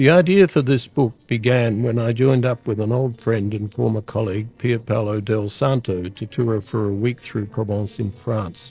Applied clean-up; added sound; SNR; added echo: neural separator model SepFormer DNS4.